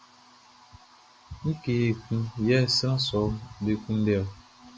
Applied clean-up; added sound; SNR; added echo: none; none; none; none.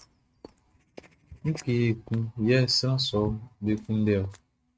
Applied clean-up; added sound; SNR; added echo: neural mask model RNNoise.